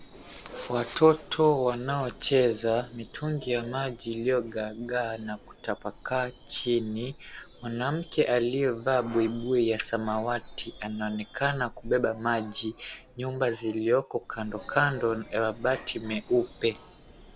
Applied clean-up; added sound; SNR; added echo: none; Screech / Subway, metro, underground; 20 dB; none.